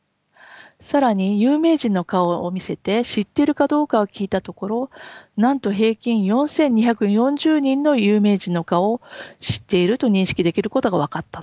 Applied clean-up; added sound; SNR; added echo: none; none; none; none.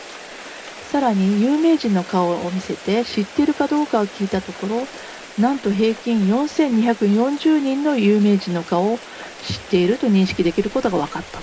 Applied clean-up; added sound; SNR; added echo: none; Rain; 17 dB; reverberation time 0.3 s.